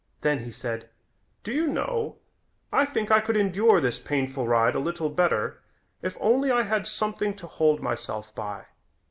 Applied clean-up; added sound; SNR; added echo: none; none; none; none.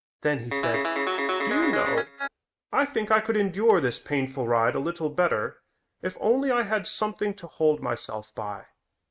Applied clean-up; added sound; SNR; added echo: neural mask model RNNoise.